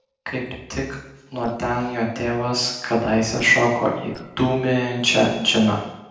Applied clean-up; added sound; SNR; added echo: neural separator model SepFormer DNS4.